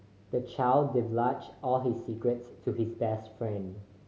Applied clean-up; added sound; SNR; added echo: none; none; none; none.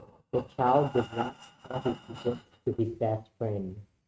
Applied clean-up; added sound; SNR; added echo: neural mask model RNNoise.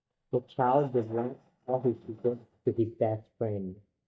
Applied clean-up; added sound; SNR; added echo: neural mask model DeepFilterNet 3.